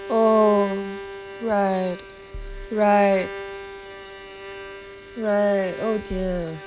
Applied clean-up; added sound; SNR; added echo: none; Bowed string instrument + Bass drum; 12 dB; none.